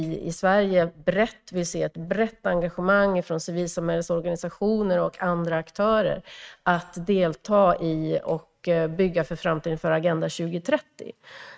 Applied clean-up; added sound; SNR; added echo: neural mask model RNNoise.